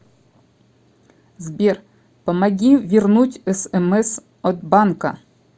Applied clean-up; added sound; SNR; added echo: none; none; none; none.